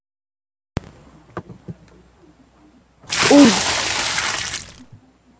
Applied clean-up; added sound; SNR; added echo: none; Water / Splash, splatter; -1 dB; none.